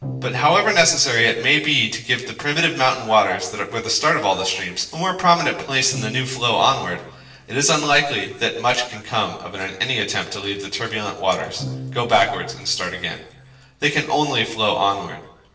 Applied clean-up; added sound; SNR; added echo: none; Bowed string instrument; 16 dB; reverberation time 0.8 s.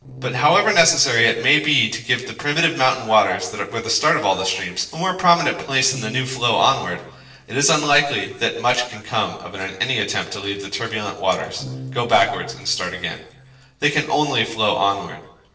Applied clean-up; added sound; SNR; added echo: neural separator model SepFormer DNS4.